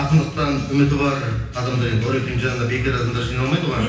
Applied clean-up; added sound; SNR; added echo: none; none; none; reverberation time 0.9 s.